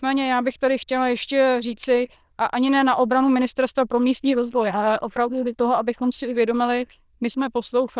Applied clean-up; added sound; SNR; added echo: neural diffusion model UNIVERSE++.